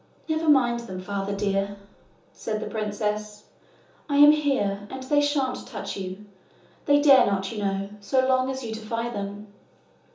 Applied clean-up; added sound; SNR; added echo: none; none; none; reverberation time 1.2 s.